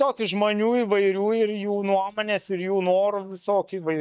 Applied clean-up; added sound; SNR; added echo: neural mask model DeepFilterNet 3.